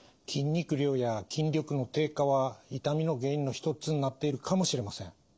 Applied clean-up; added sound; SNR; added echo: none; none; none; none.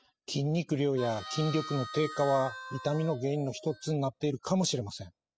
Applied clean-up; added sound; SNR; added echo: classical method spectral subtraction.